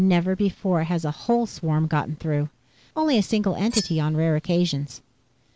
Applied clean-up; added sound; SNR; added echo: none; Cutlery, silverware; 13 dB; none.